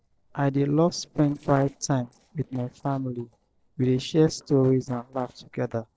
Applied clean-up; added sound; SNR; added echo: neural separator model SepFormer DNS4.